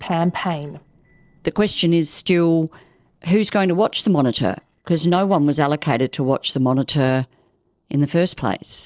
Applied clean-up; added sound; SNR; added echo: neural separator model SepFormer DNS4.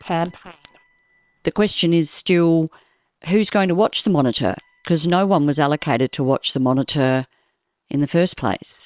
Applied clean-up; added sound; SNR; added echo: neural separator model SepFormer WHAM!.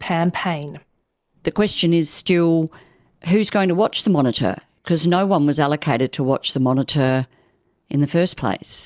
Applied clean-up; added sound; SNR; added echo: neural mask model Resemble Enhance denoiser.